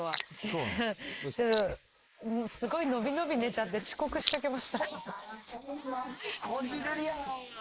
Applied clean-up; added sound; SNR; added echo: neural mask model Resemble Enhance denoiser.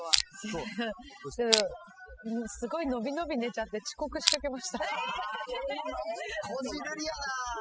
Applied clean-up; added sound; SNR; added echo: classical method spectral subtraction.